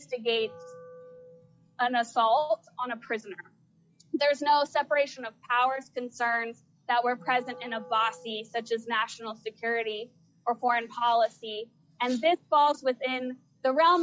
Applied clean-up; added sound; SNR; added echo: classical method log-MMSE.